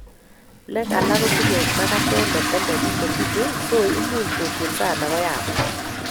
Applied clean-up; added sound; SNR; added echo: none; Fill (with liquid) / Toilet flush; -2 dB; none.